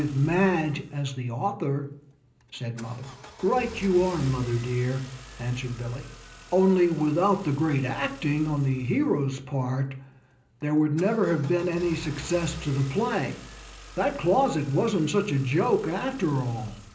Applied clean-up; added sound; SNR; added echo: none; Engine starting / Car; 19 dB; reverberation time 0.5 s.